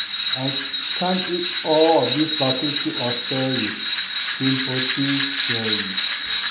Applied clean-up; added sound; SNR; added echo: none; Tools; -1 dB; none.